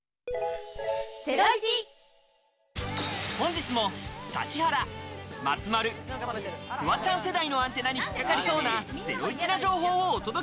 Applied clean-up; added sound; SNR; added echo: none; none; none; none.